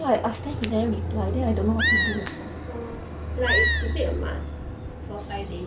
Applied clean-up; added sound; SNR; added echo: none; Fixed-wing aircraft, airplane + Animal; -1 dB; none.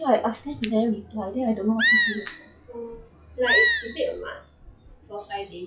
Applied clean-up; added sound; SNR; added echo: classical method log-MMSE.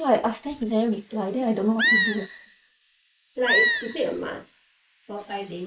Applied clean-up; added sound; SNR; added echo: neural mask model Resemble Enhance denoiser.